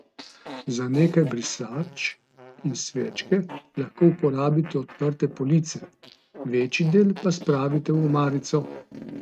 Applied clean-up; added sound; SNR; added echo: neural mask model RNNoise.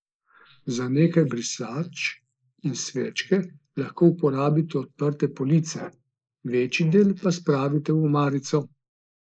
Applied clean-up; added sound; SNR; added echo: neural mask model Resemble Enhance denoiser.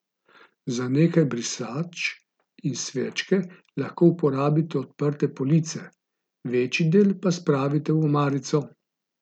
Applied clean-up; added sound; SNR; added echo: none; none; none; none.